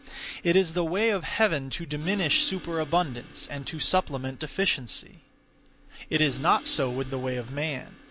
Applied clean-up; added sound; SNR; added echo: none; Crash cymbal; 19 dB; none.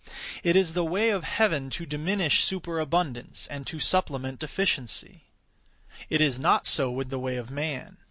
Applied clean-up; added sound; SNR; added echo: none; none; none; none.